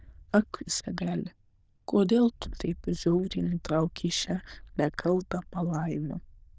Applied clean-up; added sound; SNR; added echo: neural diffusion model UNIVERSE++.